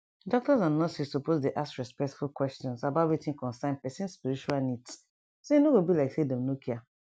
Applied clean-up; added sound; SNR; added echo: none; none; none; none.